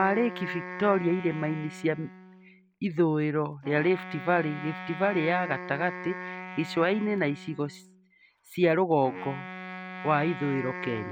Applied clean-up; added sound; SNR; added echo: none; Wind instrument, woodwind instrument; 12 dB; none.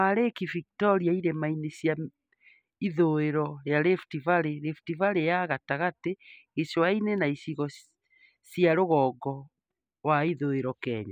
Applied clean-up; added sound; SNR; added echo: none; none; none; none.